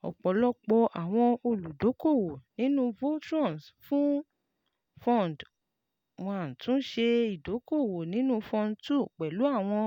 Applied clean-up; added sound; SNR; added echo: none; none; none; none.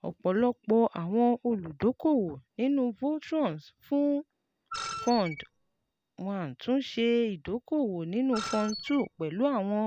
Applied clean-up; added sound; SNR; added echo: none; Screech; 11 dB; none.